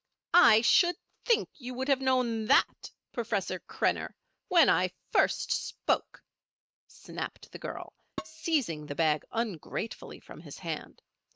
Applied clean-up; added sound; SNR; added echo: neural mask model RNNoise.